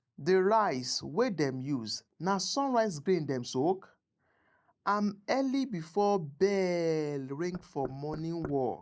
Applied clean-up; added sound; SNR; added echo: neural mask model Resemble Enhance denoiser.